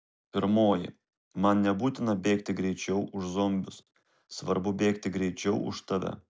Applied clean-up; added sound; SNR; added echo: none; none; none; none.